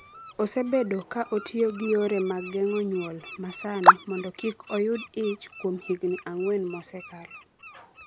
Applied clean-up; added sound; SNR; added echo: none; Bird; 19 dB; none.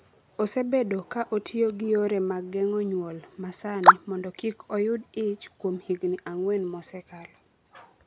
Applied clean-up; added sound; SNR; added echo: none; none; none; none.